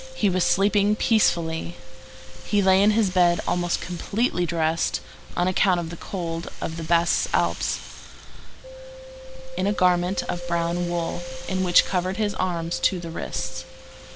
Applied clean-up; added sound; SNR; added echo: none; Mallet percussion + Rattle (instrument); 16 dB; none.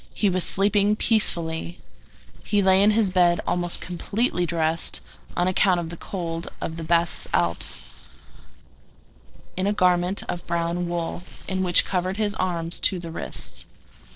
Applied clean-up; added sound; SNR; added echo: neural separator model SepFormer DNS4.